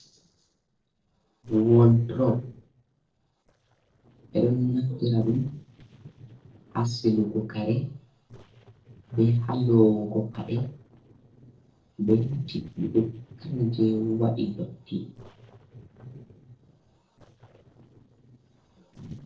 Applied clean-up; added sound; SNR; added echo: neural separator model SepFormer DNS4.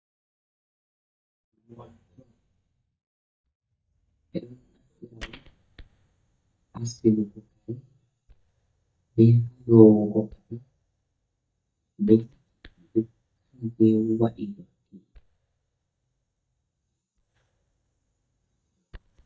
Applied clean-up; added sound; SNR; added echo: neural mask model DeepFilterNet 3.